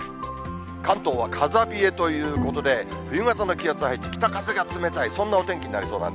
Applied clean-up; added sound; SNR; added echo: none; Bowed string instrument; 7 dB; none.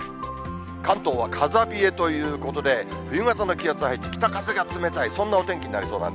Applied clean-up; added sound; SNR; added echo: none; none; none; none.